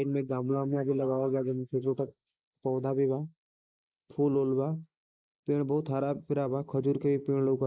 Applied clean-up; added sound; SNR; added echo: neural mask model Resemble Enhance denoiser.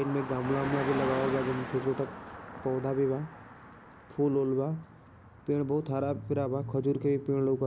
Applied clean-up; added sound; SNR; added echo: none; Car passing by; 10 dB; none.